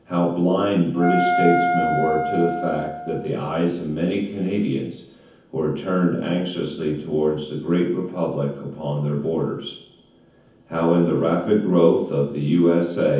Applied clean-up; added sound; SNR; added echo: none; Wind instrument, woodwind instrument; 2 dB; reverberation time 0.7 s.